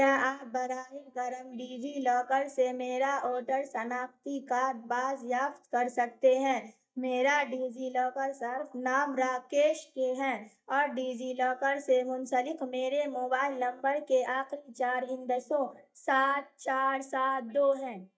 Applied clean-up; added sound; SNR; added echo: neural mask model DeepFilterNet 3.